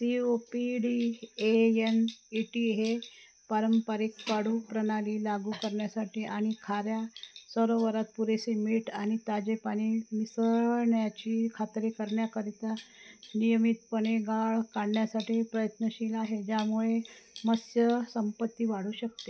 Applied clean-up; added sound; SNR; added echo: none; none; none; none.